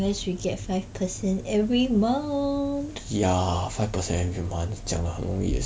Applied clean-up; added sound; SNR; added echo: none; none; none; none.